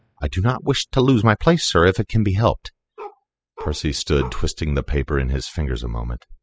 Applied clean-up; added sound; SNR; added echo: classical method spectral subtraction.